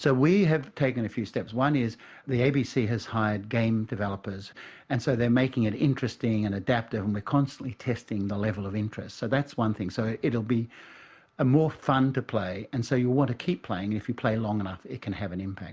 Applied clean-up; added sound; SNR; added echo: none; none; none; none.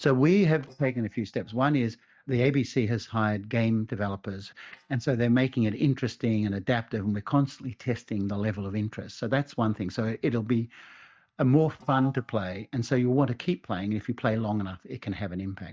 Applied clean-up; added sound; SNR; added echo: neural mask model DeepFilterNet 3.